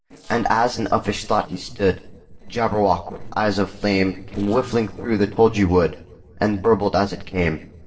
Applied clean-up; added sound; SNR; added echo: neural separator model SepFormer DNS4.